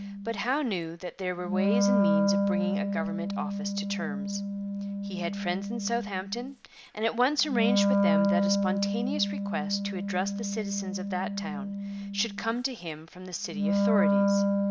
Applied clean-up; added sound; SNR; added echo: none; Wind instrument, woodwind instrument; -4 dB; none.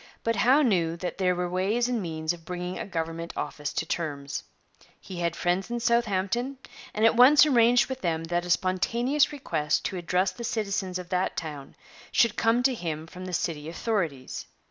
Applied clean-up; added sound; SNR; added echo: none; none; none; none.